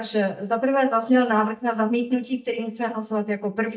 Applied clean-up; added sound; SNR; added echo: neural mask model DeepFilterNet 3.